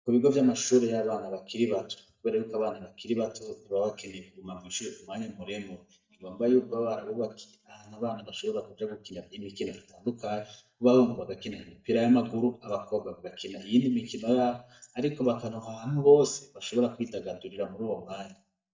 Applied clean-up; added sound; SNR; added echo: neural mask model DeepFilterNet 3.